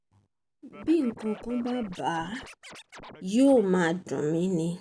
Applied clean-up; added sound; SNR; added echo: none; Scratching (performance technique); 19 dB; none.